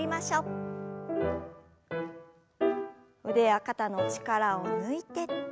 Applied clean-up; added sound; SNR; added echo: none; none; none; none.